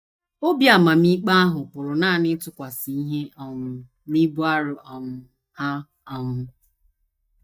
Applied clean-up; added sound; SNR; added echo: neural mask model DeepFilterNet 3.